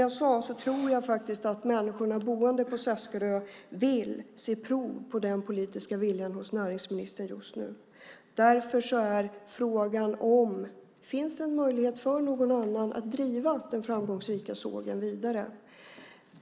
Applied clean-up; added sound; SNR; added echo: none; none; none; none.